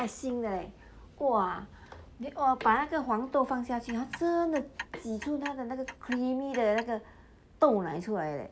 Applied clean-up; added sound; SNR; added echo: none; Clock; 14 dB; none.